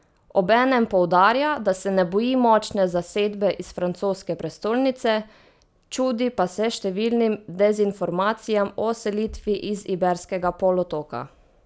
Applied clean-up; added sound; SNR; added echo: none; none; none; none.